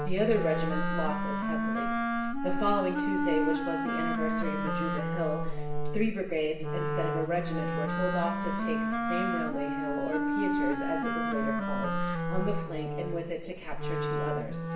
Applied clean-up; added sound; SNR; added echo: none; Wind instrument, woodwind instrument; 0 dB; reverberation time 0.8 s.